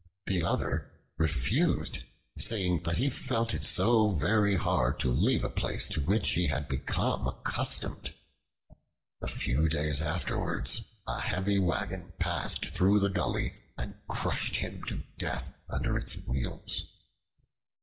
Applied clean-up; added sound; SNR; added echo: none; none; none; none.